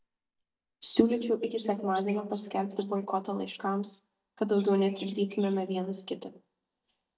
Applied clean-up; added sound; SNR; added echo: neural mask model DeepFilterNet 3.